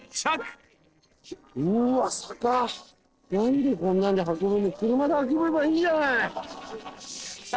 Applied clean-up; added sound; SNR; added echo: neural separator model SepFormer DNS4.